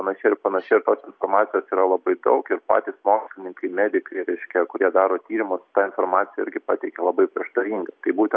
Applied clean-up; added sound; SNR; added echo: none; none; none; none.